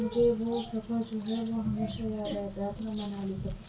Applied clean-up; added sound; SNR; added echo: none; Bird vocalization, bird call, bird song; 20 dB; reverberation time 0.2 s.